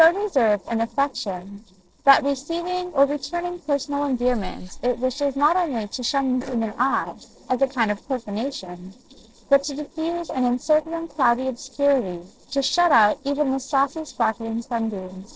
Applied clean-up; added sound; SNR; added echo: neural separator model SepFormer DNS4.